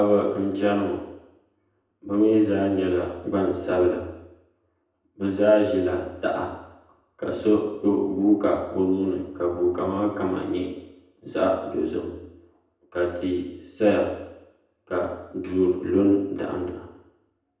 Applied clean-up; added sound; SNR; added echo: none; none; none; reverberation time 0.9 s.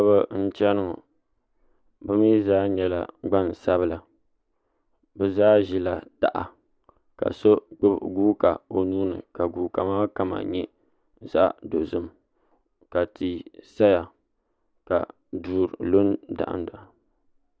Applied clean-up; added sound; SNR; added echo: none; none; none; none.